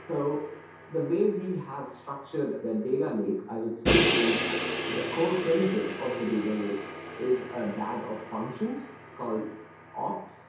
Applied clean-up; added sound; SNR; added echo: none; Crash cymbal; 3 dB; reverberation time 0.7 s.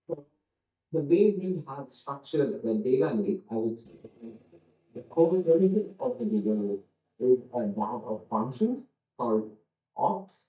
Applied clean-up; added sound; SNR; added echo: neural mask model DeepFilterNet 3.